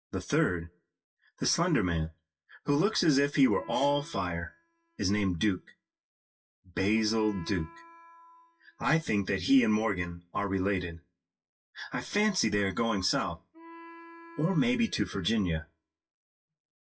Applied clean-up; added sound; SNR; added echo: classical method WPE with log-MMSE.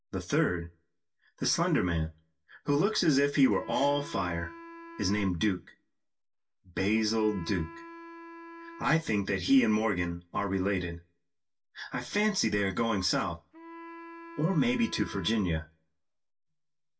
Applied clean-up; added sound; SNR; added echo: none; Wind instrument, woodwind instrument; 17 dB; reverberation time 0.2 s.